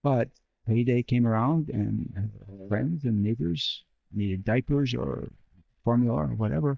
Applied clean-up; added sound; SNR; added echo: neural mask model DeepFilterNet 3.